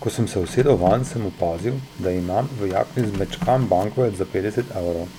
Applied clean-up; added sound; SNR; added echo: none; Printer; 13 dB; none.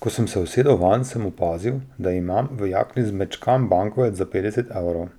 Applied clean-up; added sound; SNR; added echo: none; none; none; none.